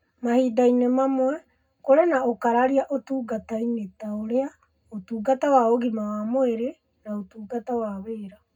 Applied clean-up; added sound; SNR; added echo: none; none; none; reverberation time 0.3 s.